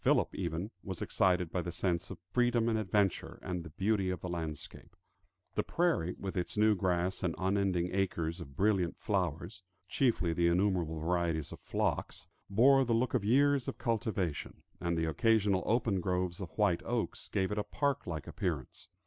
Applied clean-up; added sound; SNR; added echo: none; none; none; none.